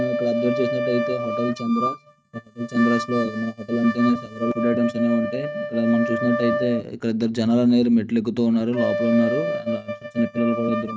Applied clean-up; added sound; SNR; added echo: neural mask model RNNoise.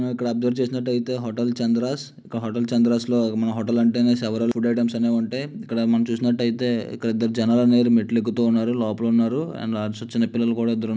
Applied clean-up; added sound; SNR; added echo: none; none; none; none.